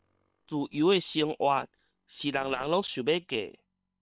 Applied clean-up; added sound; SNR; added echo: neural separator model SepFormer WHAM!.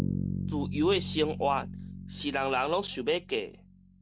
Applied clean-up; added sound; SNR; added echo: none; Bass guitar; 6 dB; none.